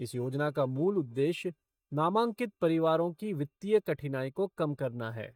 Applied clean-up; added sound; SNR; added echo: neural mask model DeepFilterNet 3.